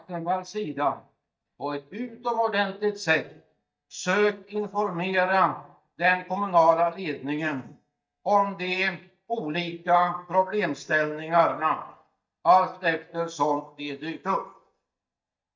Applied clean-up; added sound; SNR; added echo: neural mask model DeepFilterNet 3.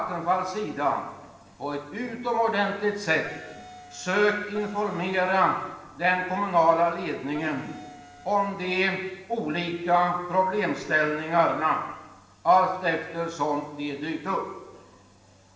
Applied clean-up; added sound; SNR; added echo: none; Wind instrument, woodwind instrument; 20 dB; reverberation time 1.1 s.